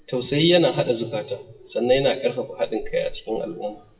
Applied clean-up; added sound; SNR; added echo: classical method WPE with log-MMSE.